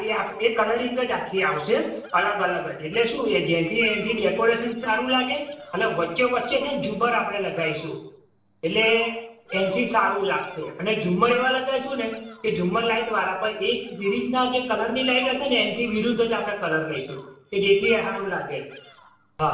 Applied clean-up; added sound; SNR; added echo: neural separator model SepFormer DNS4.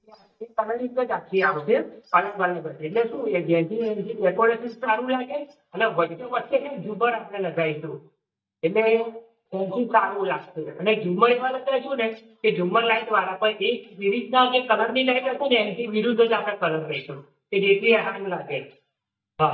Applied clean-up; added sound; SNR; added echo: neural mask model DeepFilterNet 3.